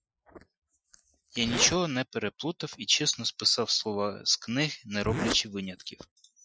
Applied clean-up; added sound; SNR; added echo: classical method Wiener filter.